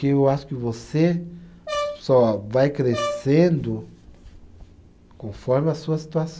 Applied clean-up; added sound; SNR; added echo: none; Brass instrument; 9 dB; none.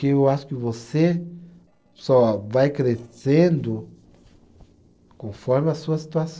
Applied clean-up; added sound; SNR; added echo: neural separator model SepFormer DNS4.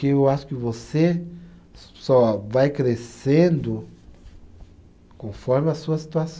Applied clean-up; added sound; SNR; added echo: none; none; none; none.